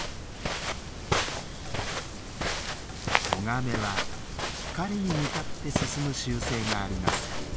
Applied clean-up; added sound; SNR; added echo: none; Walk, footsteps; -3 dB; none.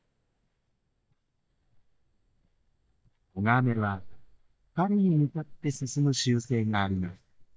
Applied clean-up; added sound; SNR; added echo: neural mask model DeepFilterNet 3.